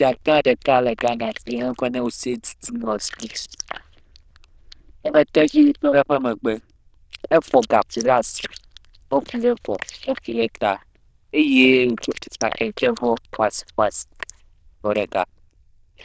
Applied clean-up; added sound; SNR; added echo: neural diffusion model UNIVERSE++.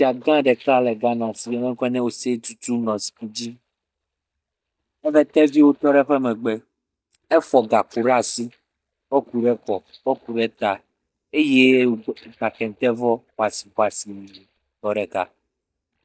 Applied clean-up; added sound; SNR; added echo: neural mask model DeepFilterNet 3.